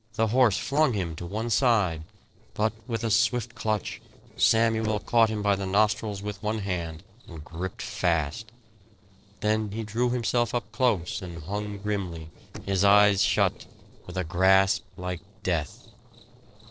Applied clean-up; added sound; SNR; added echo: neural separator model SepFormer DNS4.